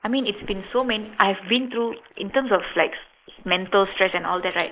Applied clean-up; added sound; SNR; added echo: neural mask model Resemble Enhance denoiser.